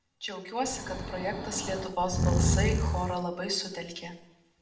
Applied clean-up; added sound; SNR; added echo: none; Breathing; -4 dB; reverberation time 0.7 s.